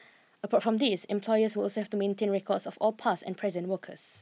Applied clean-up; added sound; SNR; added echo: none; none; none; none.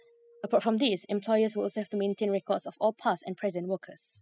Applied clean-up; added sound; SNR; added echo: classical method spectral subtraction.